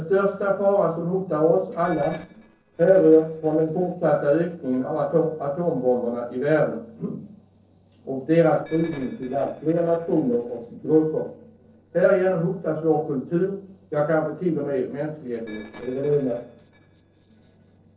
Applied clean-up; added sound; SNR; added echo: neural separator model SepFormer DNS4.